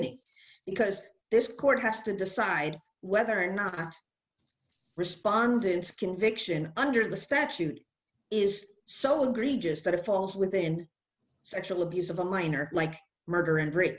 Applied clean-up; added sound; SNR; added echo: none; none; none; none.